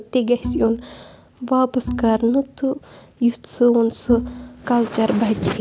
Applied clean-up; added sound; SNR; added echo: none; Bowed string instrument; 12 dB; none.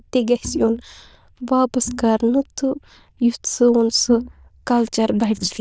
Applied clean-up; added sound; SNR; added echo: neural diffusion model UNIVERSE++.